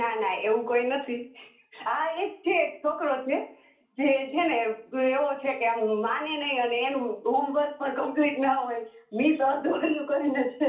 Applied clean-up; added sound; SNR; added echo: none; none; none; reverberation time 0.4 s.